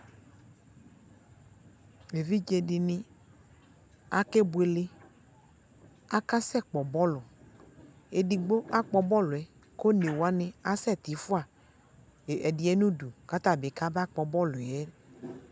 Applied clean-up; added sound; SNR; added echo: none; none; none; none.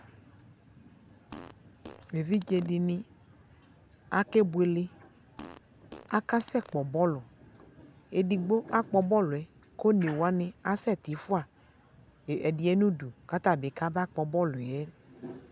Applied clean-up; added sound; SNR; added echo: none; Fart; 20 dB; none.